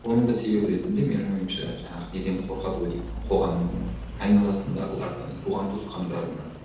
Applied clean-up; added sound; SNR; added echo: none; Rain; 12 dB; reverberation time 0.8 s.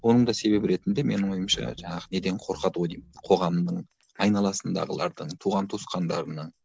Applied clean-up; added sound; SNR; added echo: none; none; none; none.